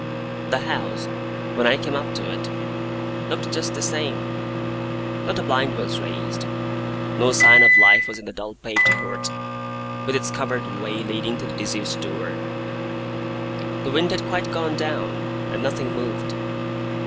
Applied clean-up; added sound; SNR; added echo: none; Microwave oven; -4 dB; none.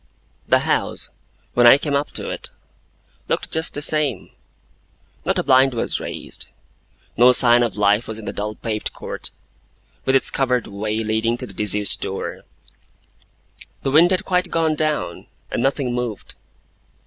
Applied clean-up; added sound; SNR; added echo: none; none; none; none.